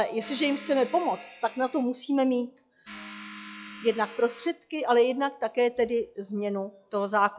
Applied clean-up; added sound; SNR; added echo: classical method log-MMSE.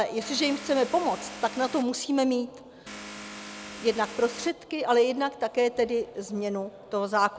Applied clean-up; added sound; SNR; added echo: none; Vehicle; 13 dB; none.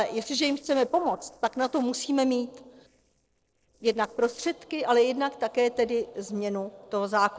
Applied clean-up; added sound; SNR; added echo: neural separator model SepFormer DNS4.